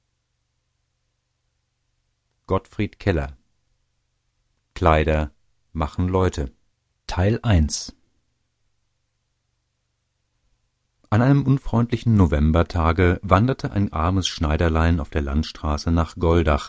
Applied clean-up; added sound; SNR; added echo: none; none; none; none.